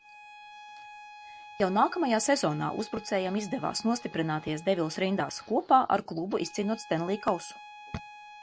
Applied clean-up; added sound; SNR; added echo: none; Bowed string instrument; 19 dB; none.